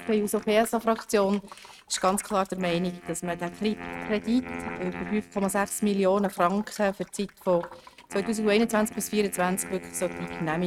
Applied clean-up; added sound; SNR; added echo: neural mask model RNNoise.